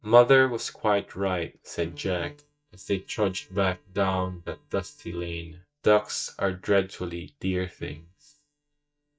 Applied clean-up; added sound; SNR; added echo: neural mask model DeepFilterNet 3.